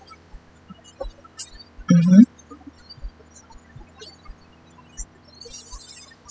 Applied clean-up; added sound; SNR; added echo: classical method spectral subtraction.